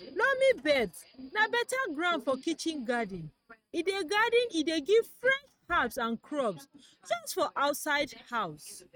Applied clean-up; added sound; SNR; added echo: neural mask model RNNoise.